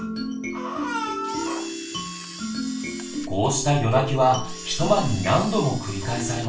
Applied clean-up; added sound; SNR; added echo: none; Camera; 14 dB; reverberation time 0.3 s.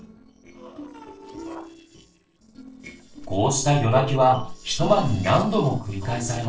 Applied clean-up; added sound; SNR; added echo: neural separator model SepFormer DNS4.